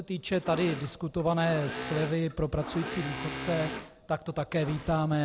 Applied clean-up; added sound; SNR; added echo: none; Engine / Mechanisms; 9 dB; none.